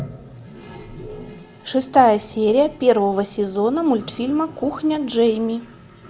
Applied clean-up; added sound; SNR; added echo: none; Toilet flush; 18 dB; none.